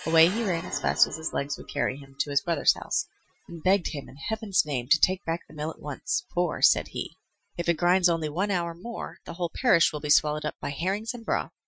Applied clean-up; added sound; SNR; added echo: classical method Wiener filter.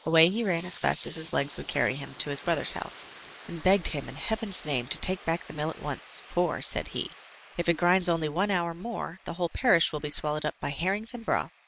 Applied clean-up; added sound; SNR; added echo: neural mask model Resemble Enhance denoiser.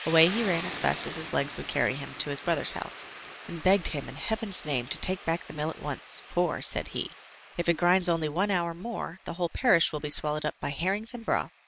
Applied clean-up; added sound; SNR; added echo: none; Boiling / Hiss; 13 dB; none.